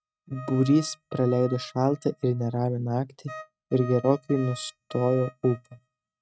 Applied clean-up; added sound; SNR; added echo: neural mask model RNNoise.